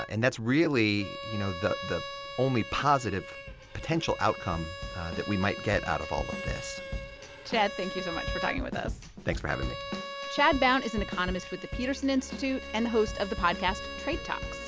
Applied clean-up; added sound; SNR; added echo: none; Bowed string instrument; 11 dB; none.